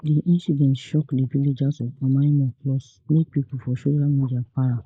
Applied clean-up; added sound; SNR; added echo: neural mask model Resemble Enhance denoiser.